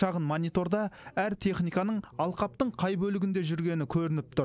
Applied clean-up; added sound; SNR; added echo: none; none; none; none.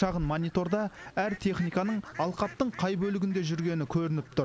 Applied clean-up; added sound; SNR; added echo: none; Fowl; 18 dB; none.